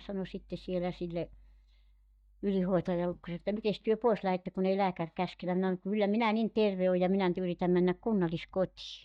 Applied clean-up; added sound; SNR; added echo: neural mask model DeepFilterNet 3.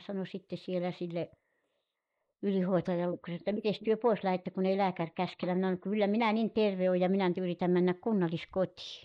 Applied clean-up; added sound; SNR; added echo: neural mask model Resemble Enhance denoiser.